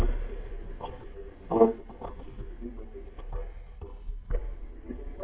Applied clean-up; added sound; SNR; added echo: neural mask model DeepFilterNet 3.